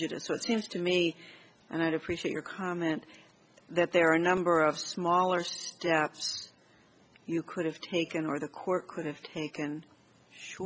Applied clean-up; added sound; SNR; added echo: none; none; none; none.